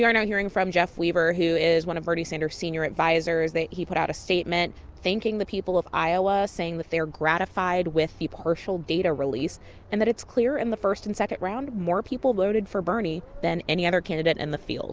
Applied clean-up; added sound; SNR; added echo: none; none; none; none.